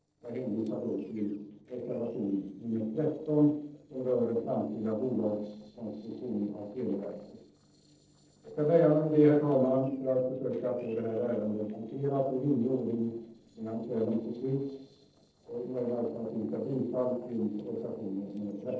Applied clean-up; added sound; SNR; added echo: neural separator model SepFormer DNS4.